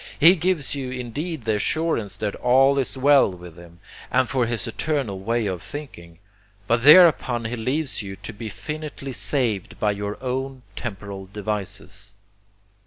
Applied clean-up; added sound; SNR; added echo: none; none; none; none.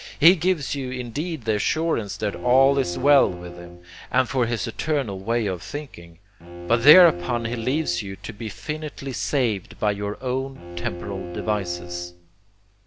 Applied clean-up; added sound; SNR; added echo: none; Bowed string instrument; 14 dB; none.